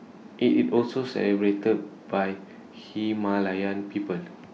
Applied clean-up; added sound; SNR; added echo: none; none; none; none.